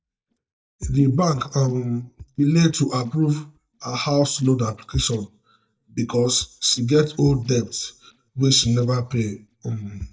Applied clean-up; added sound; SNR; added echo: neural mask model DeepFilterNet 3.